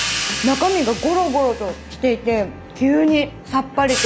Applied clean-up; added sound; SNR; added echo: none; Cymbal; 10 dB; none.